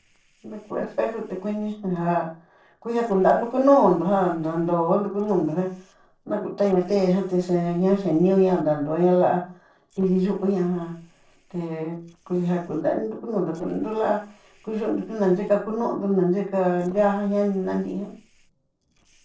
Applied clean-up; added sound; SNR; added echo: neural separator model SepFormer DNS4.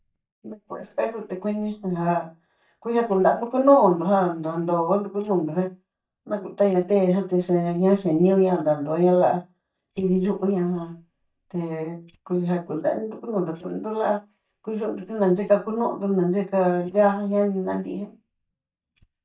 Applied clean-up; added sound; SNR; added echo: neural mask model DeepFilterNet 3.